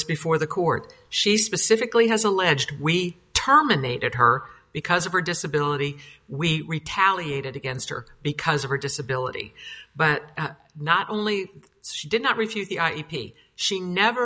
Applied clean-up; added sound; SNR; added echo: none; none; none; none.